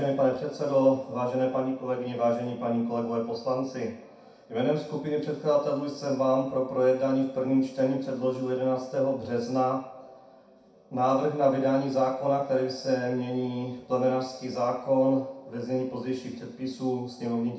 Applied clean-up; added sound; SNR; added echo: none; none; none; reverberation time 0.6 s.